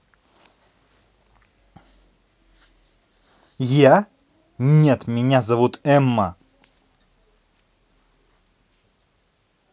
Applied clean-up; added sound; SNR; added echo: none; none; none; none.